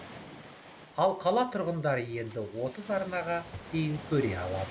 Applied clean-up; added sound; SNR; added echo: none; Waves, surf; 15 dB; none.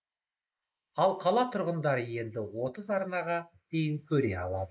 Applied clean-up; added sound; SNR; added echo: neural mask model Resemble Enhance denoiser.